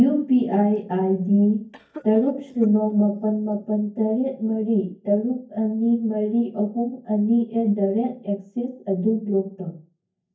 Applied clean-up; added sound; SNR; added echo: neural mask model DeepFilterNet 3.